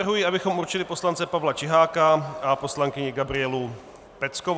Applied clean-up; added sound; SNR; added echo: none; none; none; none.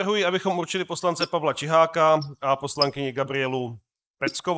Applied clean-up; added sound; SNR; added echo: neural mask model Resemble Enhance denoiser.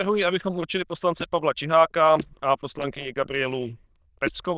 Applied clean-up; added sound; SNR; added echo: neural diffusion model UNIVERSE++.